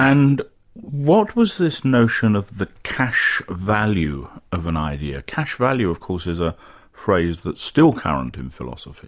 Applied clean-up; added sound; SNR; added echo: none; none; none; none.